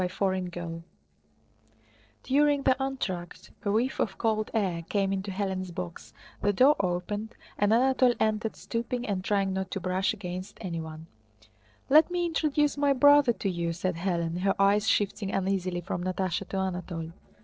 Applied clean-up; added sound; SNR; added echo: neural separator model SepFormer DNS4.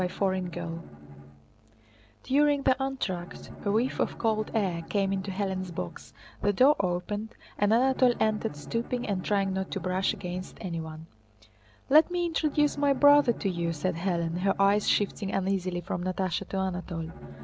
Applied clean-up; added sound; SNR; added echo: none; Bowed string instrument; 17 dB; none.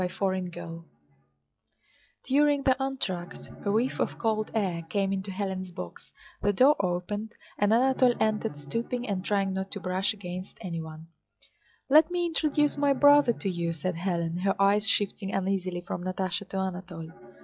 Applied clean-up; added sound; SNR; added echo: classical method log-MMSE.